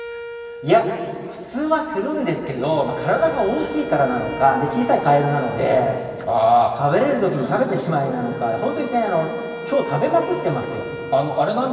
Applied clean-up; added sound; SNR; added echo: none; Wind instrument, woodwind instrument; 12 dB; reverberation time 2.5 s.